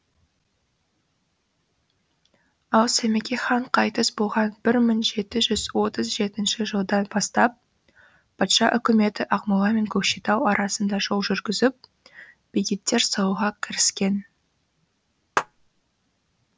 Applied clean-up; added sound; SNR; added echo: none; Clapping; 4 dB; none.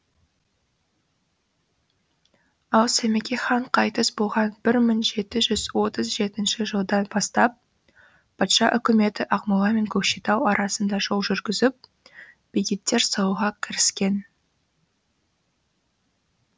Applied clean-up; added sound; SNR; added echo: none; none; none; none.